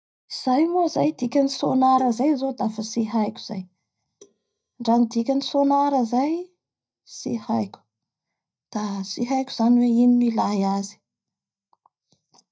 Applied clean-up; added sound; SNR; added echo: neural mask model DeepFilterNet 3.